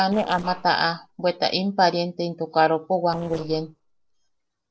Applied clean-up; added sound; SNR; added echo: neural separator model SepFormer DNS4.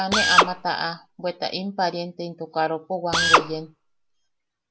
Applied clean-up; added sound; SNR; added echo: none; Drill; -2 dB; none.